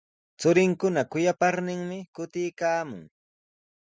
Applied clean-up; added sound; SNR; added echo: none; none; none; none.